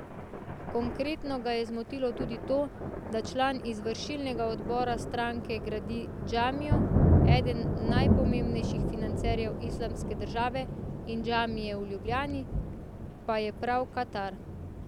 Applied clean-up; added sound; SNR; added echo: none; Thunder; -2 dB; none.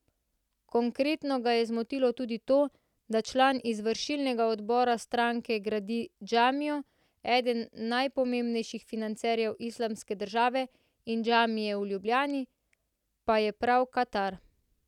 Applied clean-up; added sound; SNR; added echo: none; none; none; none.